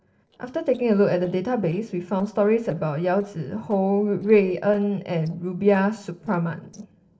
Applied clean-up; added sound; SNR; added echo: neural separator model SepFormer DNS4.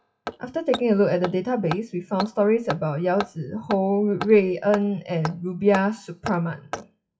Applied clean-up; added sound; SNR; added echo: classical method WPE with log-MMSE.